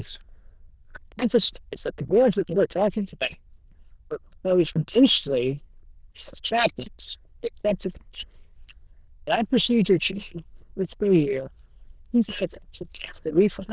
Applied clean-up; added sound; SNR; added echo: neural diffusion model UNIVERSE++.